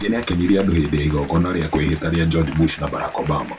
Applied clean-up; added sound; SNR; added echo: none; Applause / Crowd; 18 dB; reverberation time 0.2 s.